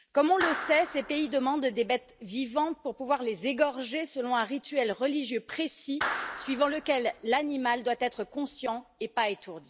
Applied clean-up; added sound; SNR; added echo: none; Clapping; 11 dB; none.